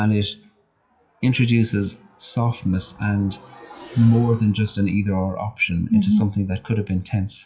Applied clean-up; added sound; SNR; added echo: classical method WPE with log-MMSE.